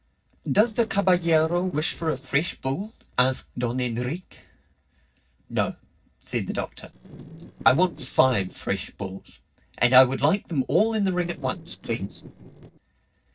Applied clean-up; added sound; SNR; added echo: neural separator model SepFormer DNS4.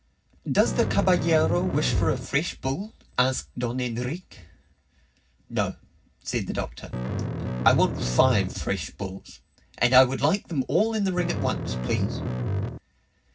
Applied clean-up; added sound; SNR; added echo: none; Bass guitar; 1 dB; reverberation time 0.4 s.